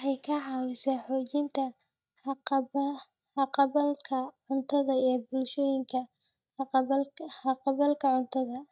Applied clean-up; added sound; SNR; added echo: neural mask model DeepFilterNet 3.